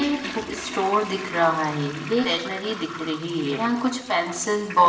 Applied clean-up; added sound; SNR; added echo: none; Toilet flush; 12 dB; reverberation time 0.8 s.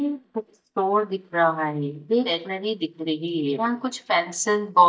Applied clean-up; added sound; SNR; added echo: neural mask model DeepFilterNet 3.